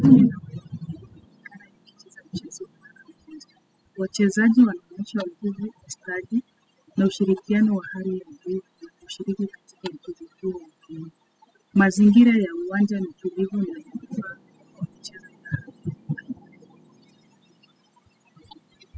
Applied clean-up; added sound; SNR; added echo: classical method spectral subtraction.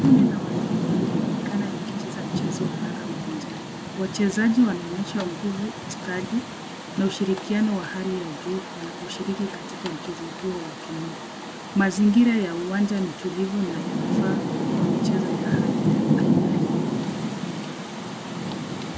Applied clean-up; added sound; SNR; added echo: none; Rain; 0 dB; none.